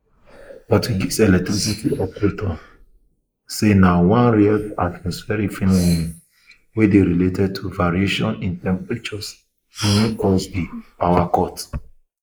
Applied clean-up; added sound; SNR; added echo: neural mask model Resemble Enhance denoiser.